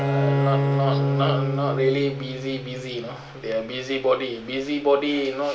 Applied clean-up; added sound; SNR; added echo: none; Bowed string instrument; 1 dB; none.